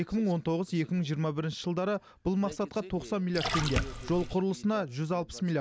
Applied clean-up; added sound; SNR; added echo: none; Splash, splatter; 3 dB; none.